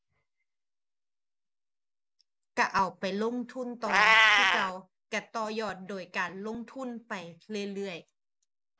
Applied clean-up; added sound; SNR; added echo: none; Meow; -3 dB; none.